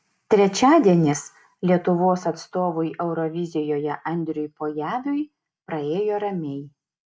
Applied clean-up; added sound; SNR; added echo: none; none; none; none.